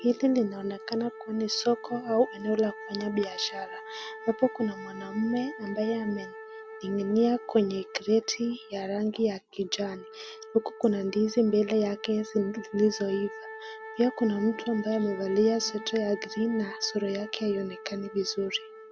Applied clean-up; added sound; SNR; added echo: none; Wind instrument, woodwind instrument; 14 dB; none.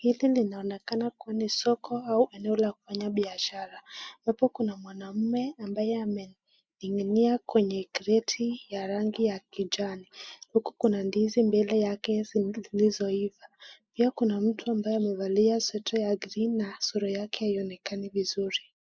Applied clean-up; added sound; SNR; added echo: neural mask model Resemble Enhance denoiser.